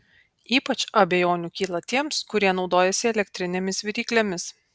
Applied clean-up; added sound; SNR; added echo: none; none; none; none.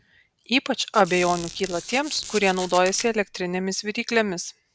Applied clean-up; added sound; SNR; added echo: none; Squeak; 13 dB; none.